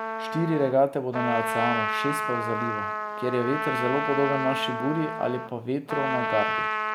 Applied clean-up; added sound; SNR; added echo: none; Trumpet; 2 dB; none.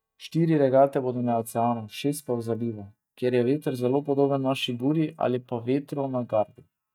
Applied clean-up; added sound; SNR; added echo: neural mask model DeepFilterNet 3.